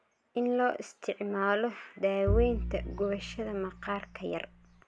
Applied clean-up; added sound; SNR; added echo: none; Bowed string instrument; 4 dB; none.